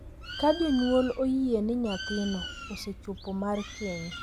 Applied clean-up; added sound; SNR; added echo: none; Bird; 11 dB; none.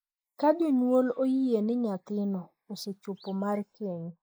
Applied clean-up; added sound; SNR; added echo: neural mask model Resemble Enhance denoiser.